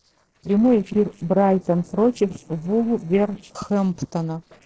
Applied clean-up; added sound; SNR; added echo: neural separator model SepFormer DNS4.